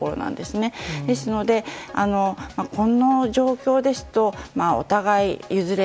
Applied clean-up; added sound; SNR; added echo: none; none; none; none.